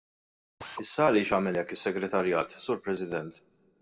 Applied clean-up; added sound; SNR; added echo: none; Drill; 14 dB; reverberation time 0.7 s.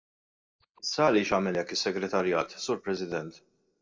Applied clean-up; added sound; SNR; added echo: neural mask model DeepFilterNet 3.